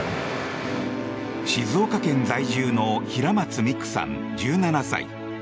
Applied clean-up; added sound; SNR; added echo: none; Wind instrument, woodwind instrument; 14 dB; none.